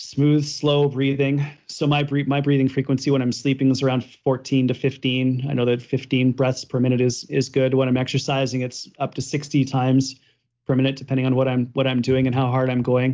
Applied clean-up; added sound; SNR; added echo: none; none; none; none.